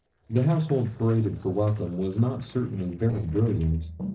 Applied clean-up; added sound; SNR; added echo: neural separator model SepFormer DNS4.